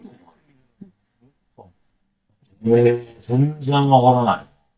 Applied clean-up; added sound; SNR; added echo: neural mask model DeepFilterNet 3.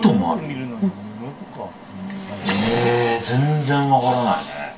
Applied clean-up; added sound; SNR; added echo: none; Motorcycle / Engine; 19 dB; reverberation time 0.1 s.